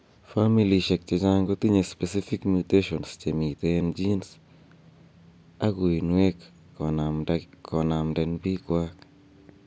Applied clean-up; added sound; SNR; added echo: none; none; none; none.